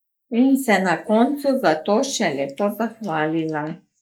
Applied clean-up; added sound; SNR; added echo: neural mask model Resemble Enhance denoiser.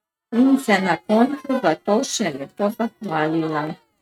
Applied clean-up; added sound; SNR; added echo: neural mask model RNNoise.